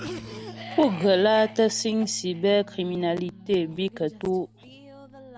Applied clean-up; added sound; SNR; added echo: none; Bass guitar + Cough; 16 dB; none.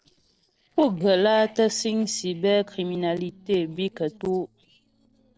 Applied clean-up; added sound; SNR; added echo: neural separator model SepFormer DNS4.